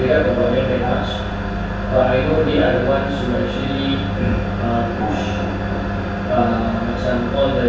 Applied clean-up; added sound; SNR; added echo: none; Gong; 13 dB; reverberation time 0.7 s.